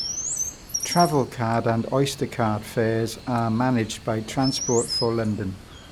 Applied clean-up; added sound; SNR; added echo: none; Chirp, tweet; 9 dB; none.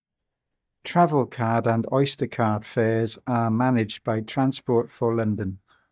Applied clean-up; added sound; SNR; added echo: neural mask model DeepFilterNet 3.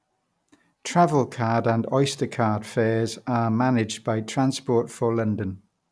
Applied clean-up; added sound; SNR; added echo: none; none; none; none.